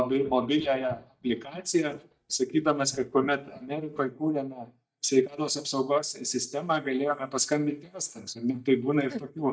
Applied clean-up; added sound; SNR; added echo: neural mask model DeepFilterNet 3.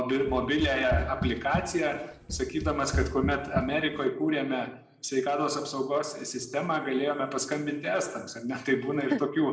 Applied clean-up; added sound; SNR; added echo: none; Run; 5 dB; reverberation time 0.3 s.